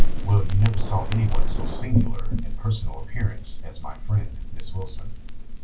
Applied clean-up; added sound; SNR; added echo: none; Crackle; -4 dB; reverberation time 0.2 s.